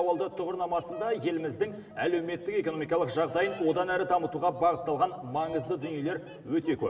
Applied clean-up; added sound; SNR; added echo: none; Bird vocalization, bird call, bird song; 19 dB; reverberation time 2.1 s.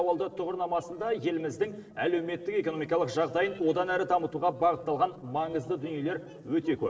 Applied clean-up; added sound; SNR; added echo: neural separator model SepFormer DNS4.